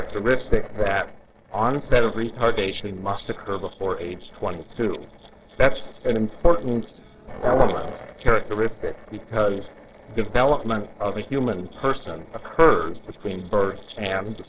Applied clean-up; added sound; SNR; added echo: neural separator model SepFormer DNS4.